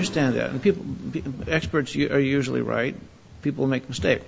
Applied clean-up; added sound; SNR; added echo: none; none; none; none.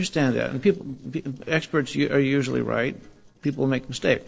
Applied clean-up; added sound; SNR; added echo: neural separator model SepFormer DNS4.